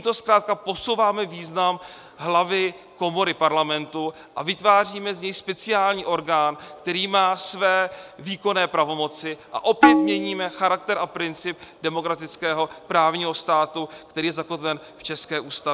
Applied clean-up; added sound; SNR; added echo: none; Tabla; -3 dB; none.